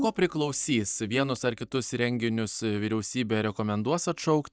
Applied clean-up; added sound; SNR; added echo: neural mask model DeepFilterNet 3.